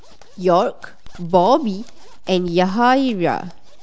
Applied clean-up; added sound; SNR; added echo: none; Zipper (clothing); 14 dB; none.